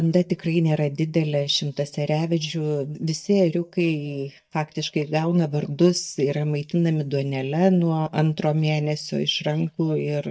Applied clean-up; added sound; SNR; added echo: neural mask model DeepFilterNet 3.